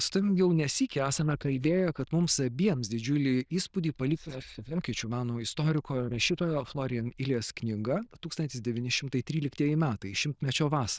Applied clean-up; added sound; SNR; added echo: neural diffusion model UNIVERSE++.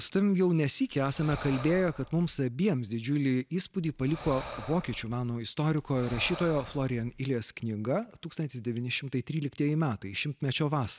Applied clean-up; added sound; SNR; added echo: none; Breathing; 14 dB; none.